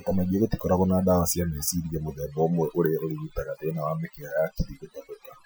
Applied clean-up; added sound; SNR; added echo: classical method Wiener filter.